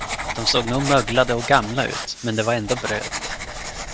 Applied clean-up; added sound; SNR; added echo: none; Writing; 7 dB; none.